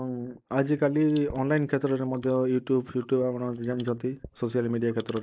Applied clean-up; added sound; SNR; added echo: neural mask model Resemble Enhance denoiser.